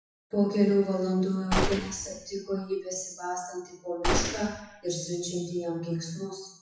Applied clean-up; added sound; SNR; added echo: classical method WPE with log-MMSE.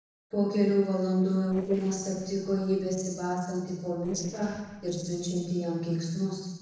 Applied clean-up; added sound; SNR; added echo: neural separator model SepFormer DNS4.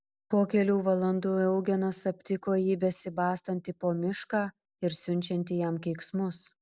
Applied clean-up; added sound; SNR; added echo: none; none; none; none.